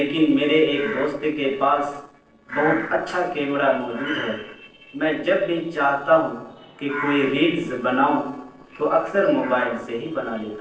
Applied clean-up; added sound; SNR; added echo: neural separator model SepFormer DNS4.